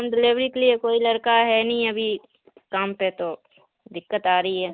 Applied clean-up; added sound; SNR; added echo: none; none; none; none.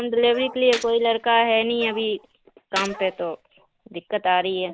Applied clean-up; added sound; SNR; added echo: none; Gunshot, gunfire + Bark; 16 dB; none.